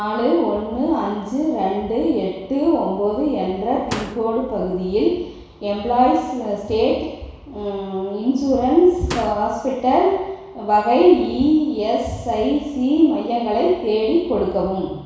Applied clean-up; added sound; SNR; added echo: none; Slam; 14 dB; reverberation time 1.1 s.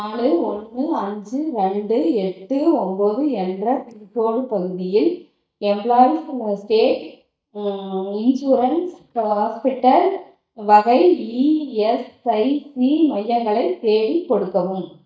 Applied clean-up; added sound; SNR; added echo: neural mask model DeepFilterNet 3.